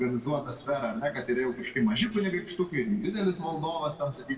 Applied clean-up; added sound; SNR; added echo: neural separator model SepFormer DNS4.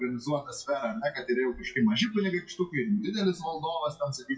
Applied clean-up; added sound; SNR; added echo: classical method WPE with log-MMSE.